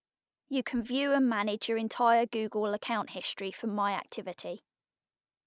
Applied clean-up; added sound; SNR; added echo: none; none; none; none.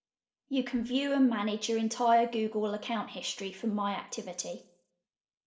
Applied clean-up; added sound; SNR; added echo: none; none; none; reverberation time 0.4 s.